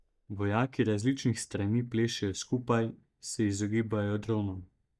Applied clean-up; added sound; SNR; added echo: neural mask model DeepFilterNet 3.